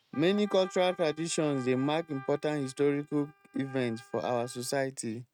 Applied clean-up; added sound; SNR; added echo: neural mask model RNNoise.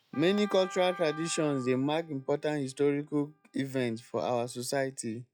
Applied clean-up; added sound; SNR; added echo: classical method log-MMSE.